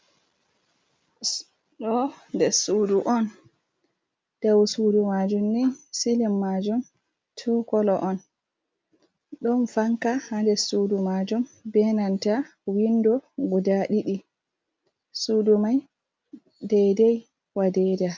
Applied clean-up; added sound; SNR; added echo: none; none; none; none.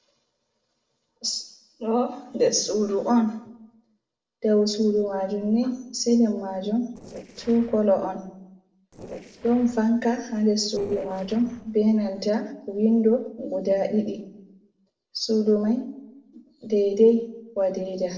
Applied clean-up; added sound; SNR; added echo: neural separator model SepFormer DNS4.